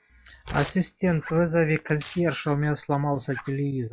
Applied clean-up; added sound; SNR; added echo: classical method log-MMSE.